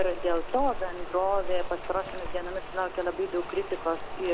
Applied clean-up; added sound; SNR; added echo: none; Rain; 3 dB; none.